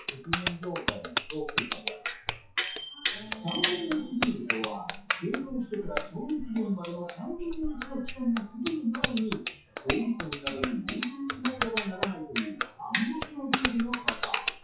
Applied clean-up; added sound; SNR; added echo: classical method WPE with log-MMSE.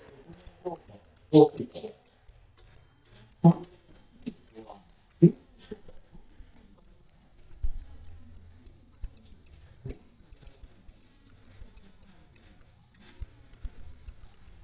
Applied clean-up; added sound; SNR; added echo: neural mask model DeepFilterNet 3.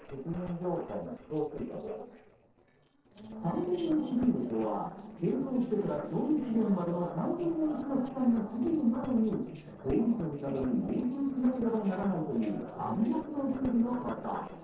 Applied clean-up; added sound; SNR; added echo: neural separator model SepFormer DNS4.